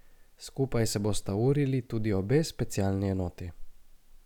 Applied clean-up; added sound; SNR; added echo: none; none; none; none.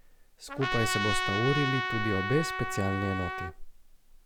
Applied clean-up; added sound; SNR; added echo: none; Trumpet; 1 dB; none.